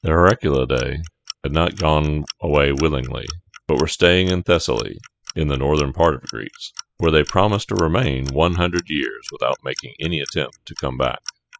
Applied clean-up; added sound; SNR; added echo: classical method spectral subtraction.